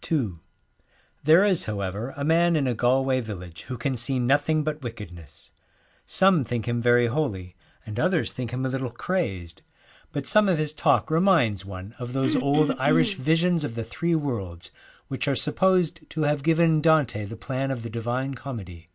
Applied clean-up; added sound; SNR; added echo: none; Cough; 3 dB; none.